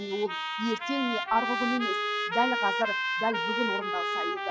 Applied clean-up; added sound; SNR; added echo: classical method log-MMSE.